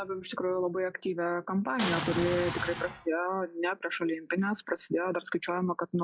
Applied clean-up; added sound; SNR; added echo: classical method log-MMSE.